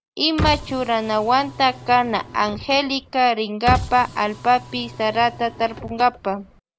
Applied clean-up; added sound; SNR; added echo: none; Car; 11 dB; none.